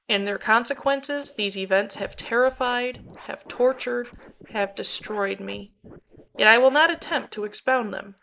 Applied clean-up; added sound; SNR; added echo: neural mask model Resemble Enhance denoiser.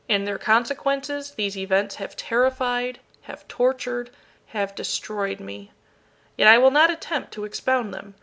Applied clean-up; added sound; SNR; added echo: none; none; none; none.